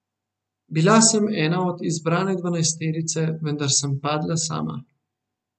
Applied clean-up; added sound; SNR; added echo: none; none; none; none.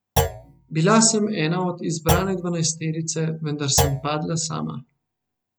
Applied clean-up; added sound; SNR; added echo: none; Thump, thud; 6 dB; none.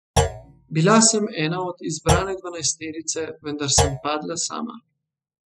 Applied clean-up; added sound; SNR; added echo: classical method spectral subtraction.